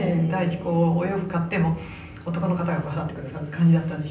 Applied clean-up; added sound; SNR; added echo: none; none; none; reverberation time 0.6 s.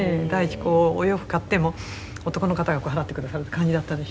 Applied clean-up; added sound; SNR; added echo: none; none; none; none.